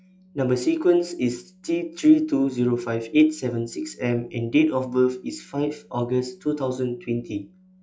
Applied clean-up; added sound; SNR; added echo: classical method log-MMSE.